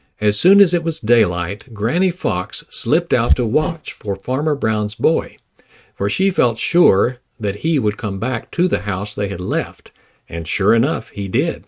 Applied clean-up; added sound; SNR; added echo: neural mask model RNNoise.